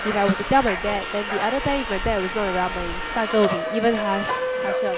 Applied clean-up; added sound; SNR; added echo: none; Subway, metro, underground; 3 dB; none.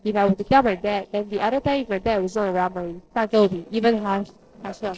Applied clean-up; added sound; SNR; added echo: neural separator model SepFormer DNS4.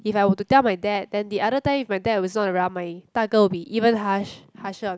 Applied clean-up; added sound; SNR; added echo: none; none; none; none.